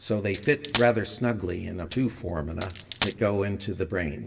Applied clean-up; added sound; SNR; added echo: none; Coin (dropping); 0 dB; reverberation time 0.7 s.